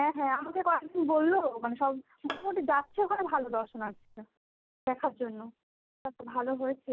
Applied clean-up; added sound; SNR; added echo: none; Bowed string instrument; 18 dB; none.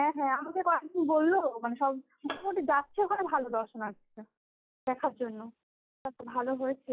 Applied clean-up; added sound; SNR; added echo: classical method log-MMSE.